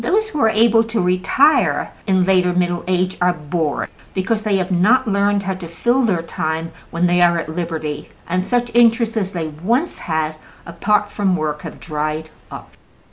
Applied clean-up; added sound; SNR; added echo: none; none; none; none.